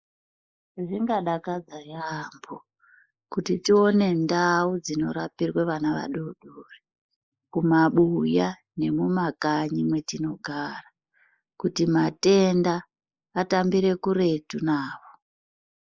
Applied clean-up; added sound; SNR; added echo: neural mask model Resemble Enhance denoiser.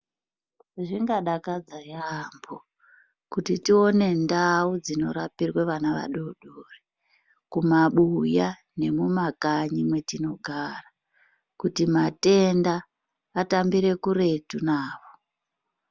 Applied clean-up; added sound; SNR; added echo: none; none; none; none.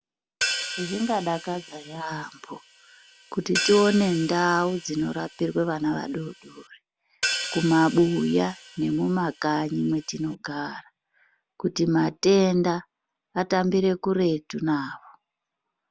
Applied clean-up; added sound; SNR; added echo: none; Crash cymbal / Hi-hat; 9 dB; none.